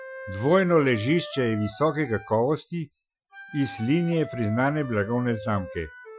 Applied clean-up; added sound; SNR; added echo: classical method Wiener filter.